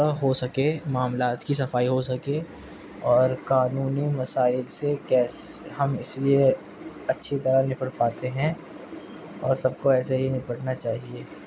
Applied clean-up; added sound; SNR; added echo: none; none; none; none.